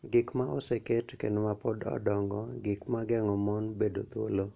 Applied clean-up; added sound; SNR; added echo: none; none; none; none.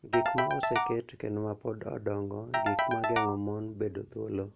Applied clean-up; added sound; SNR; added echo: none; Ringtone / Keyboard (musical); -1 dB; none.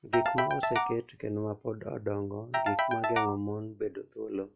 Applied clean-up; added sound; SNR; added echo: classical method log-MMSE.